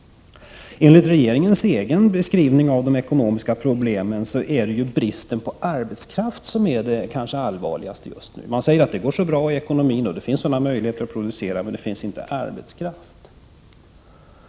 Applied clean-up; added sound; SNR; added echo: none; none; none; none.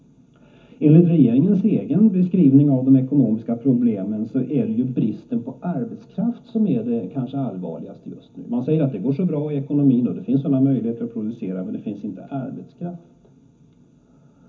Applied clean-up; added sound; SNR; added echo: none; none; none; reverberation time 0.3 s.